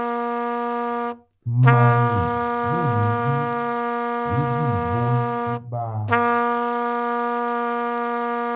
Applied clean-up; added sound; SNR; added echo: none; Trumpet; -2 dB; reverberation time 0.8 s.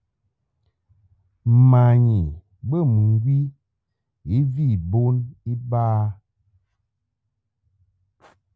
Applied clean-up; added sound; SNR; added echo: none; none; none; none.